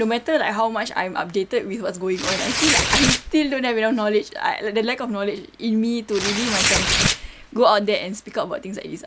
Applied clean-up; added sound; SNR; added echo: none; Tearing; 4 dB; none.